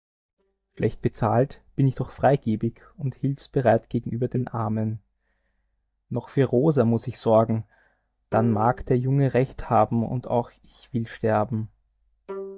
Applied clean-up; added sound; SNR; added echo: neural mask model DeepFilterNet 3.